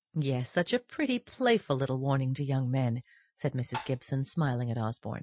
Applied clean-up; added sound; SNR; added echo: classical method Wiener filter.